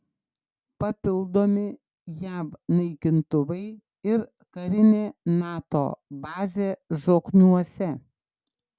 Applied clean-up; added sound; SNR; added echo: none; none; none; none.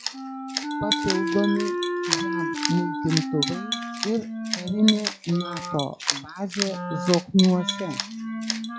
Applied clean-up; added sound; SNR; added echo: classical method log-MMSE.